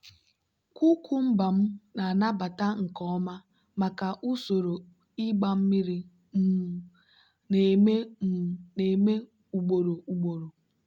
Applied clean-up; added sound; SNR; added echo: none; none; none; none.